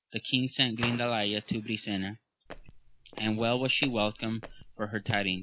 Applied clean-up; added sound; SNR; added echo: none; Gunshot, gunfire + Walk, footsteps; 14 dB; none.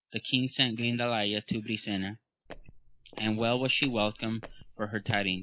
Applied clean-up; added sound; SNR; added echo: neural mask model Resemble Enhance denoiser.